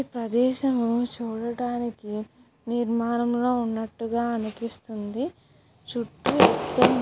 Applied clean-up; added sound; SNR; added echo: none; none; none; none.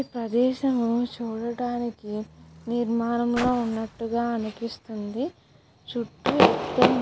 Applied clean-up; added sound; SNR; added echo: none; Car; 19 dB; none.